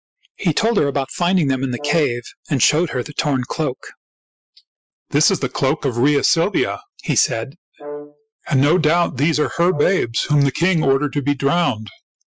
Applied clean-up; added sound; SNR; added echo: classical method Wiener filter.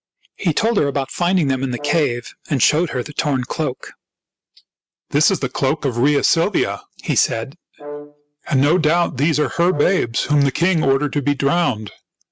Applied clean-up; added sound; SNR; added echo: neural mask model RNNoise.